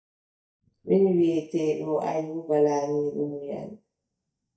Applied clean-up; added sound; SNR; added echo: neural mask model DeepFilterNet 3.